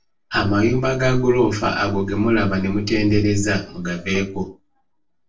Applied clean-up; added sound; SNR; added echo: neural separator model SepFormer DNS4.